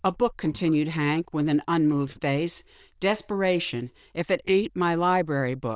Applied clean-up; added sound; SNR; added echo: neural diffusion model UNIVERSE++.